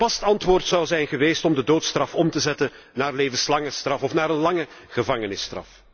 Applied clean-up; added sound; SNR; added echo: none; none; none; none.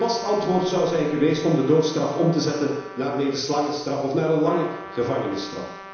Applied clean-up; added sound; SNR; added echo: none; Trumpet; 17 dB; reverberation time 1.0 s.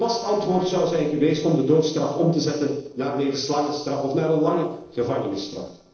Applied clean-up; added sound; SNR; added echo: neural separator model SepFormer DNS4.